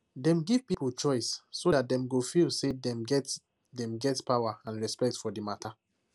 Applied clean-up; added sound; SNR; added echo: none; none; none; none.